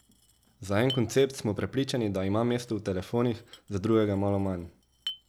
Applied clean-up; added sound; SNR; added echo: none; Chink, clink; 18 dB; none.